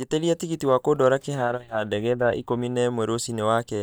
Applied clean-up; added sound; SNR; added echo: neural mask model DeepFilterNet 3.